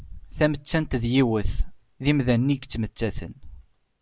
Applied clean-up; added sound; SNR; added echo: none; none; none; none.